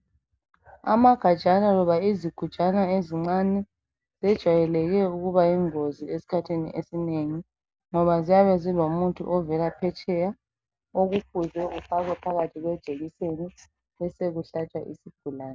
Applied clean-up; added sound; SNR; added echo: none; none; none; none.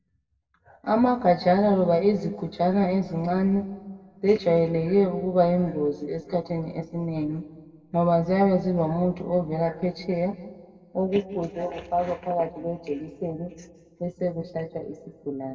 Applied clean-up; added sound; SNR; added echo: none; none; none; reverberation time 1.3 s.